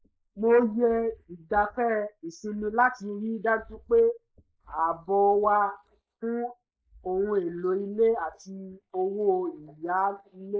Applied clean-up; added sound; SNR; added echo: neural mask model Resemble Enhance denoiser.